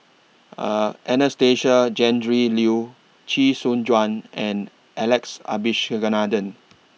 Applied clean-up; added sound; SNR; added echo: none; none; none; none.